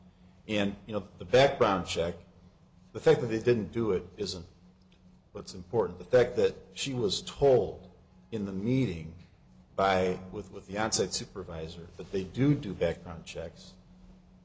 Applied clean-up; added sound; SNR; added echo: none; none; none; none.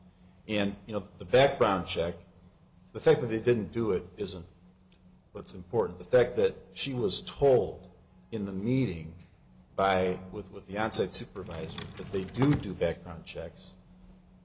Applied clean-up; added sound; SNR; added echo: none; Drawer open or close; 10 dB; none.